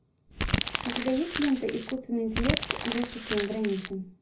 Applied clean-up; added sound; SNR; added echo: none; Crumpling, crinkling; 1 dB; reverberation time 0.4 s.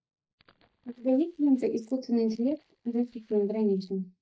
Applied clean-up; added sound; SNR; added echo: neural mask model DeepFilterNet 3.